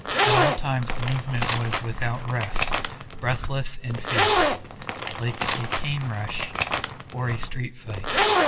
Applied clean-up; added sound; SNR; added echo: none; Zipper (clothing); -2 dB; reverberation time 2.4 s.